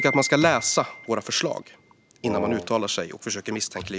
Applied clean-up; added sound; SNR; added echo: none; Wind instrument, woodwind instrument + Wind chime; 10 dB; none.